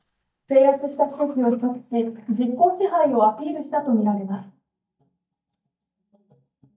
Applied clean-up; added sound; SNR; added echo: neural mask model DeepFilterNet 3.